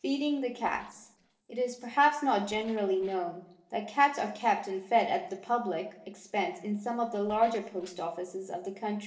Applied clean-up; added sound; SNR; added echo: neural separator model SepFormer DNS4.